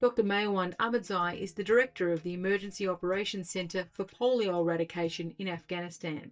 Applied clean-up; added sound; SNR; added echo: neural mask model DeepFilterNet 3.